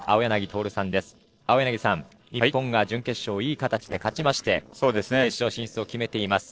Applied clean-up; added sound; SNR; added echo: neural separator model SepFormer DNS4.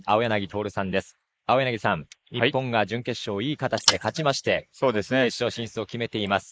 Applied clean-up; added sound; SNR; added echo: neural mask model Resemble Enhance denoiser.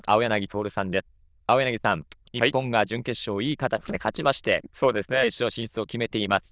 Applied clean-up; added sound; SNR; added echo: neural diffusion model UNIVERSE++.